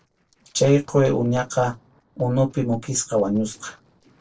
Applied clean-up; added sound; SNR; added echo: neural separator model SepFormer DNS4.